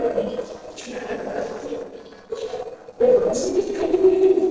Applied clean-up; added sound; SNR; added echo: neural separator model SepFormer DNS4.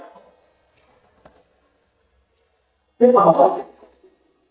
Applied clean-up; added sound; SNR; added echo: neural mask model DeepFilterNet 3.